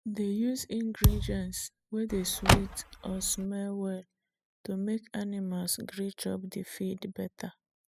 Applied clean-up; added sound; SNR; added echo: classical method spectral subtraction.